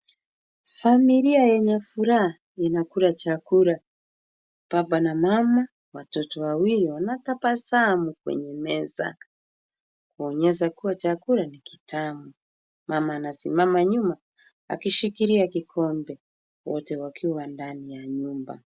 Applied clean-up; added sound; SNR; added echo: none; none; none; none.